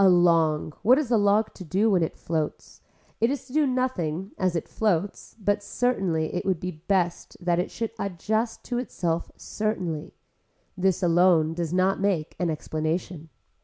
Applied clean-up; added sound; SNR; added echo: none; none; none; none.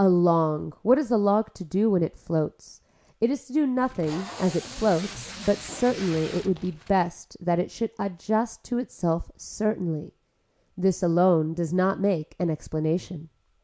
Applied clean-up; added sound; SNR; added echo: none; Packing tape, duct tape; 15 dB; none.